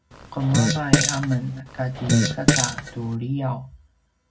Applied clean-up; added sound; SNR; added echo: none; Fart; -4 dB; reverberation time 0.4 s.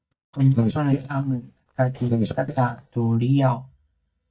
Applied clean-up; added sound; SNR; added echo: neural mask model DeepFilterNet 3.